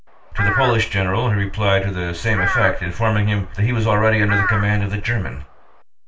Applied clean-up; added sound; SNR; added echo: none; Crow; 8 dB; reverberation time 0.2 s.